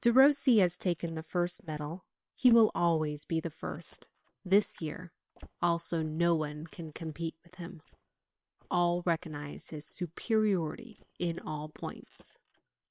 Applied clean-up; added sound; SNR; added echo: neural separator model SepFormer WHAM!.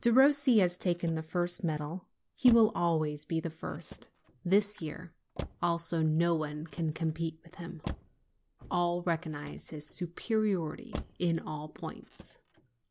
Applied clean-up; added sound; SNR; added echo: none; Motor vehicle (road); 17 dB; none.